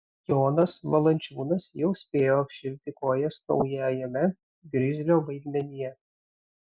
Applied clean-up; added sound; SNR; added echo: none; none; none; none.